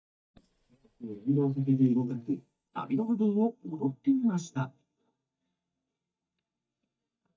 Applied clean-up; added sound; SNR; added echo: neural mask model DeepFilterNet 3.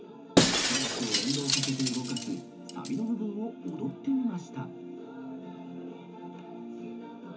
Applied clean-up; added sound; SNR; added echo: none; Shatter; -4 dB; reverberation time 0.3 s.